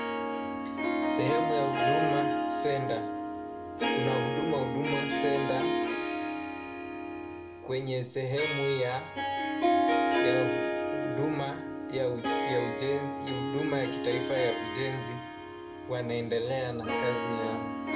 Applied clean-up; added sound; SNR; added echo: none; Harp; -3 dB; reverberation time 0.6 s.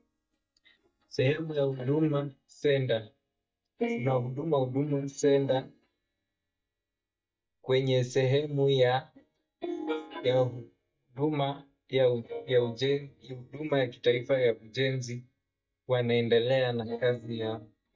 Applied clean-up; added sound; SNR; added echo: neural mask model DeepFilterNet 3.